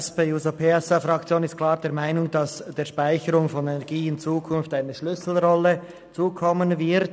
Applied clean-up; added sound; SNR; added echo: none; none; none; none.